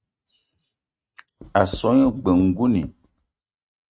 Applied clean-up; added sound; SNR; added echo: neural mask model RNNoise.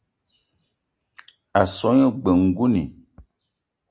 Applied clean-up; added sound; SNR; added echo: none; none; none; none.